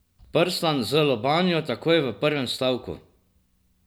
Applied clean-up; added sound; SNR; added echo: none; none; none; none.